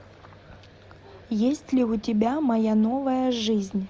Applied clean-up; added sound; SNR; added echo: none; none; none; none.